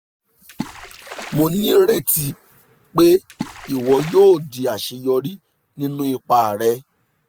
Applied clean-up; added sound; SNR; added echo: none; Water / Splash, splatter; 17 dB; none.